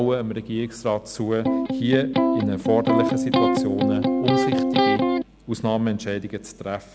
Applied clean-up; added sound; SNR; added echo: none; Electric guitar; -5 dB; none.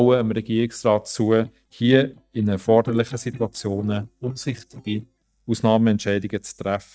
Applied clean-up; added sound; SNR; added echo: neural mask model DeepFilterNet 3.